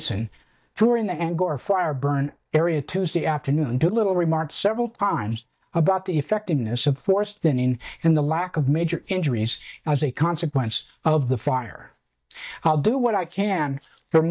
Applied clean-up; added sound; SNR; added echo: neural mask model DeepFilterNet 3.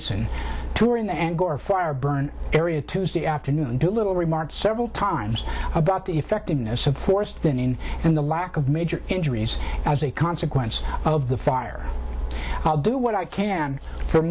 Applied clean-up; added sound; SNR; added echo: none; none; none; none.